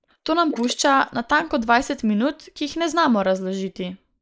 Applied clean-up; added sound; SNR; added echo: neural mask model Resemble Enhance denoiser.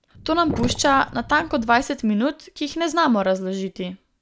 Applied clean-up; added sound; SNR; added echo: none; Sink (filling or washing); 10 dB; none.